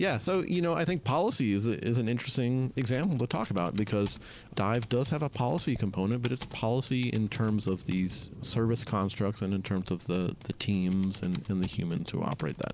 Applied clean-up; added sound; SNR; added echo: none; Computer keyboard + Thunder / Cricket; 19 dB; none.